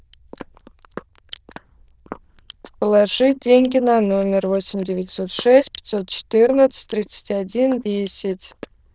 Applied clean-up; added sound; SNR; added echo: neural diffusion model UNIVERSE++.